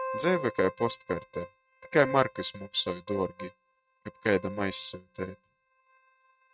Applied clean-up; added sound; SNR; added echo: neural mask model RNNoise.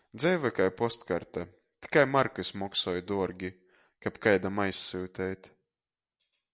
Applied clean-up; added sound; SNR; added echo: none; none; none; none.